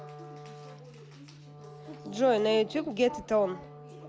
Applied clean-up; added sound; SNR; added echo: none; Wind instrument, woodwind instrument; 17 dB; none.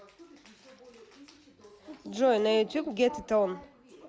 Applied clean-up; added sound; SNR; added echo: none; none; none; none.